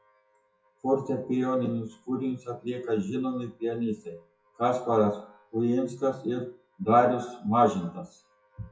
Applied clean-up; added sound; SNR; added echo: classical method WPE with log-MMSE.